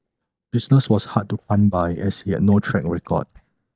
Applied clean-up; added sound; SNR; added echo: neural mask model DeepFilterNet 3.